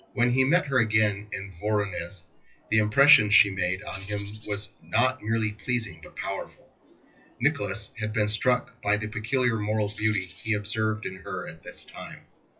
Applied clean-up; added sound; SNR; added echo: classical method WPE with log-MMSE.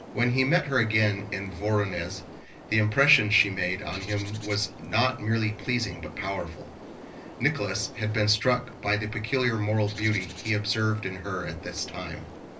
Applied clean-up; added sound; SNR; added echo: none; Bird; 16 dB; reverberation time 0.4 s.